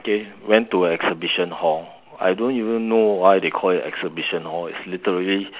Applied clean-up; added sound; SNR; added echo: none; none; none; none.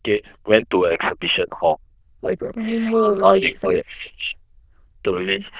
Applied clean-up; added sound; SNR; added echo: neural diffusion model UNIVERSE++.